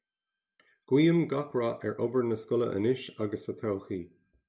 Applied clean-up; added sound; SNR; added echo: none; none; none; none.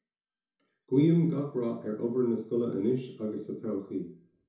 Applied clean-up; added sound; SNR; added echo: none; none; none; reverberation time 0.6 s.